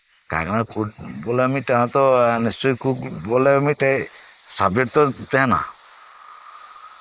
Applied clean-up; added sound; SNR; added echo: neural mask model Resemble Enhance denoiser.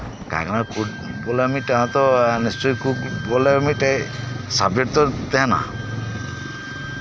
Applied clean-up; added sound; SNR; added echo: none; Wind instrument, woodwind instrument + Thunder; 13 dB; none.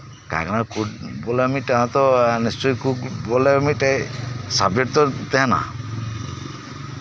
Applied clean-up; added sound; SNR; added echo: none; none; none; none.